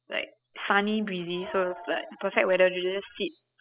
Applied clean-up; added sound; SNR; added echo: classical method spectral subtraction.